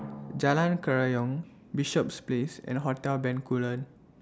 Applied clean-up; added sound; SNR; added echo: none; Drum; 20 dB; none.